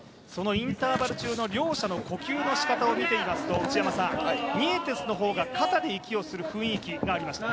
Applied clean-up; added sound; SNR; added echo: none; none; none; none.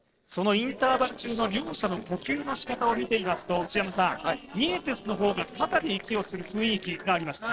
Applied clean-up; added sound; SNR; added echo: neural separator model SepFormer DNS4.